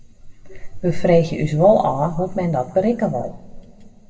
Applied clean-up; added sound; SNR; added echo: none; none; none; reverberation time 1.1 s.